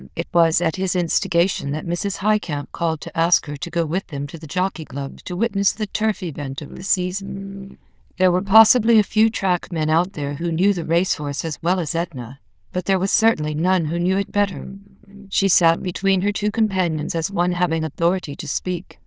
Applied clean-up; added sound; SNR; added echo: neural diffusion model UNIVERSE++.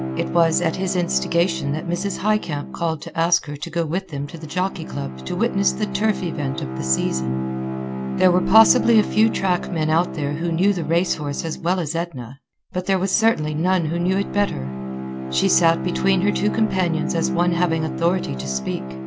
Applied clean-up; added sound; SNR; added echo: none; Bowed string instrument; 6 dB; none.